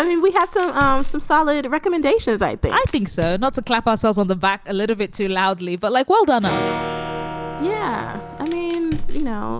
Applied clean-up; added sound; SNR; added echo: none; Fire + Acoustic guitar / Strum; 7 dB; none.